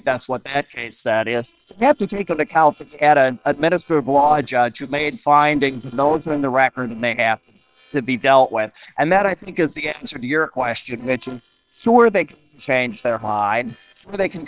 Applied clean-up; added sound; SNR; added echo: neural separator model SepFormer WHAM!.